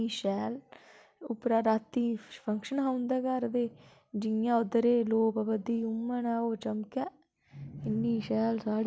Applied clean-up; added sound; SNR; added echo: none; none; none; none.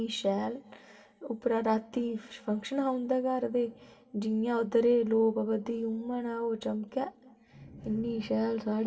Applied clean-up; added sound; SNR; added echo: none; none; none; reverberation time 0.1 s.